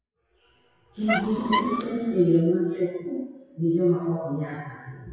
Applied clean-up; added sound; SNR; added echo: classical method WPE with log-MMSE.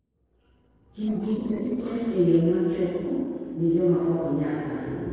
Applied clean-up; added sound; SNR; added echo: neural separator model SepFormer DNS4.